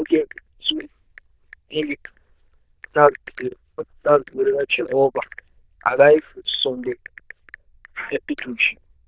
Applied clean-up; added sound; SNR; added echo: neural diffusion model UNIVERSE++.